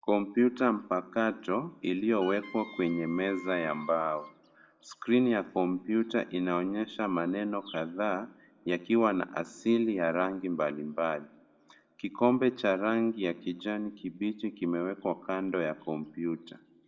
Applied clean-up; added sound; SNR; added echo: none; Wind instrument, woodwind instrument; 17 dB; reverberation time 1.1 s.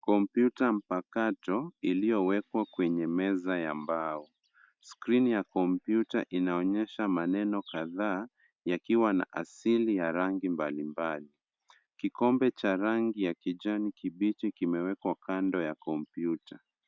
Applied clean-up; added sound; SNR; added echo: none; none; none; none.